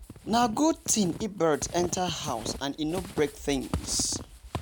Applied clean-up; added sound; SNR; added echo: none; Squeak / Walk, footsteps; 10 dB; none.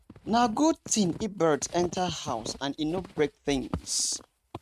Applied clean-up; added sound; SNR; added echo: neural mask model RNNoise.